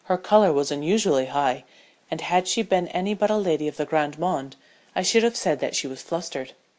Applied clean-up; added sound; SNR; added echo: none; none; none; none.